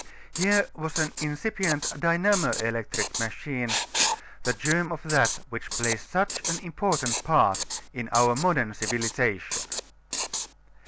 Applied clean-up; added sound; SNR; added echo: none; Writing; 5 dB; none.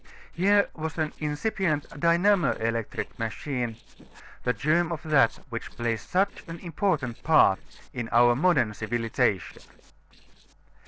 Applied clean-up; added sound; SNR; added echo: neural separator model SepFormer DNS4.